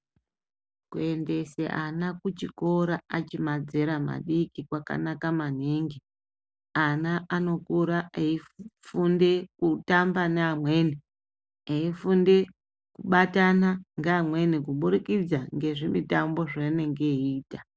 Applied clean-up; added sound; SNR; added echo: none; none; none; none.